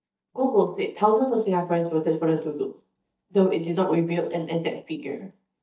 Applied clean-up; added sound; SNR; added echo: neural mask model DeepFilterNet 3.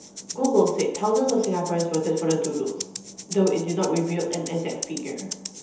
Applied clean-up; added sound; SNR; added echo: none; Rattle (instrument); 13 dB; reverberation time 0.8 s.